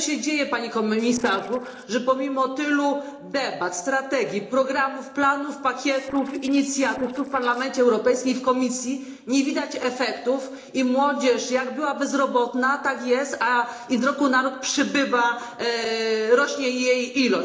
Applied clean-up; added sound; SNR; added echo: neural separator model SepFormer DNS4.